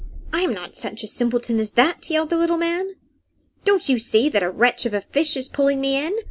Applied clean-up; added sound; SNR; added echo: none; none; none; none.